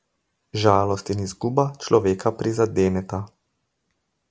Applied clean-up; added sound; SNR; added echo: none; none; none; none.